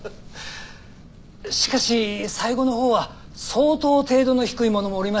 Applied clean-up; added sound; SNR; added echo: none; none; none; none.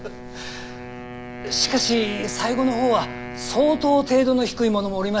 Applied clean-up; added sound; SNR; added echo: none; Wind instrument, woodwind instrument; 13 dB; none.